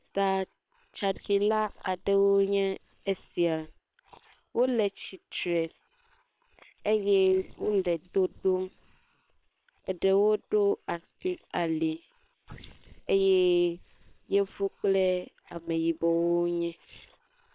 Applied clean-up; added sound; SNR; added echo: neural separator model SepFormer WHAM!.